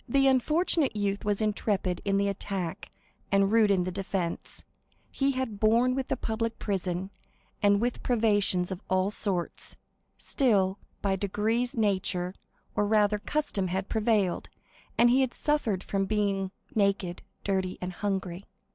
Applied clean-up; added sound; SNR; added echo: none; none; none; none.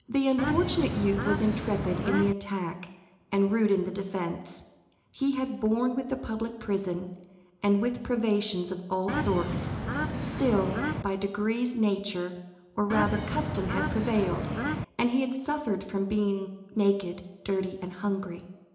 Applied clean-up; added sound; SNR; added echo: none; Bird / Fowl; 1 dB; reverberation time 0.8 s.